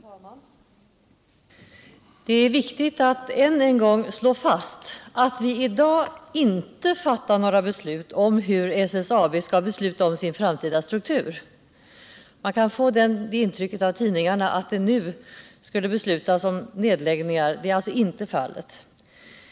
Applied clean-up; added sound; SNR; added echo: none; none; none; none.